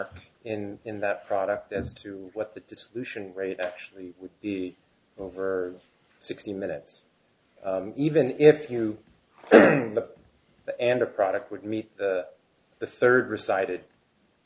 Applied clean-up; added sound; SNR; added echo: none; none; none; none.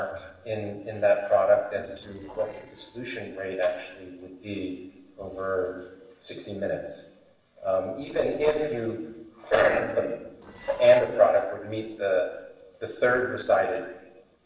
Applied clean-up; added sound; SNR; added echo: neural separator model SepFormer DNS4.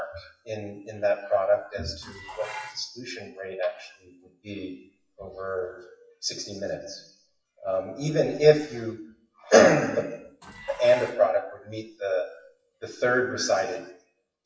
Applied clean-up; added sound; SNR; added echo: classical method WPE with log-MMSE.